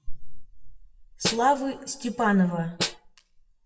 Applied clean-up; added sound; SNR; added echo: classical method WPE with log-MMSE.